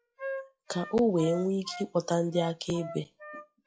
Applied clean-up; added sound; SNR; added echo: classical method log-MMSE.